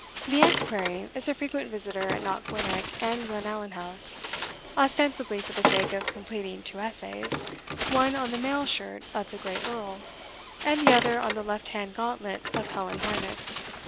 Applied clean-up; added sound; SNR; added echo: none; Bird; 2 dB; none.